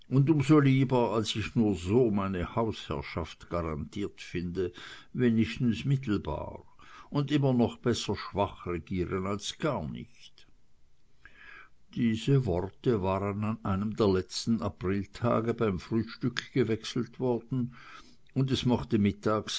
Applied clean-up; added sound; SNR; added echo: none; none; none; none.